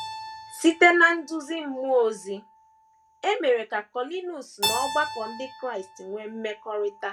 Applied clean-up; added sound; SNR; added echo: none; Keyboard (musical); 12 dB; none.